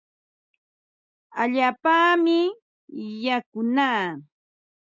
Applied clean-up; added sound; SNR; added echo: none; none; none; none.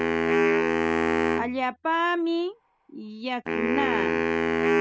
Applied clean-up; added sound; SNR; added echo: none; Wind instrument, woodwind instrument; -5 dB; none.